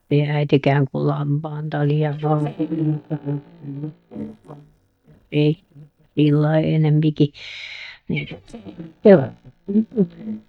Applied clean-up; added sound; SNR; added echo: neural mask model DeepFilterNet 3.